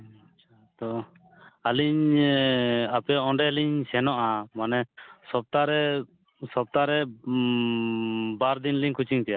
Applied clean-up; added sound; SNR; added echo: none; none; none; none.